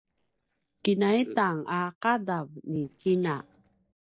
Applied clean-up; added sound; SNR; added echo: neural separator model SepFormer DNS4.